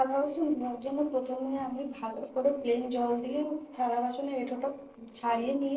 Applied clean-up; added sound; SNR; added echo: neural separator model SepFormer DNS4.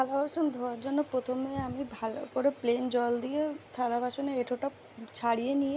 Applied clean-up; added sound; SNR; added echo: none; none; none; none.